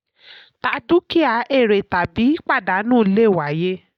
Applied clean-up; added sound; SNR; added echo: neural mask model DeepFilterNet 3.